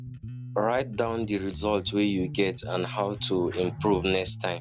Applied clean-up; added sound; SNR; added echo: none; Bass guitar; 11 dB; none.